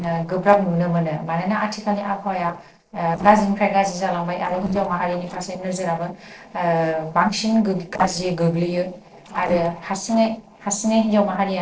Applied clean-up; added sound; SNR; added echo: neural separator model SepFormer DNS4.